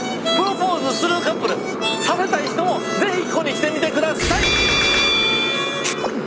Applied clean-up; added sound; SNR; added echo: none; Motorcycle; 5 dB; none.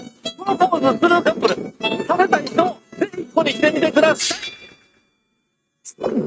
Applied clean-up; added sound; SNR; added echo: neural mask model RNNoise.